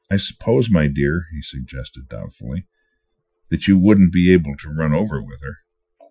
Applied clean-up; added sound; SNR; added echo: classical method Wiener filter.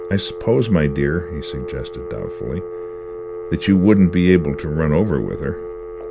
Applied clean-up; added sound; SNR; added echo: none; Telephone; 11 dB; none.